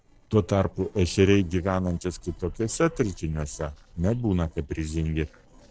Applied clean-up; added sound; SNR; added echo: neural separator model SepFormer DNS4.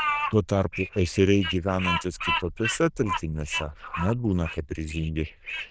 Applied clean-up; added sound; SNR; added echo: neural diffusion model UNIVERSE++.